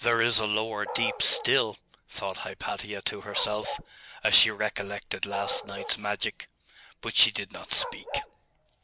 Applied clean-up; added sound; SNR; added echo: none; Bark; 12 dB; none.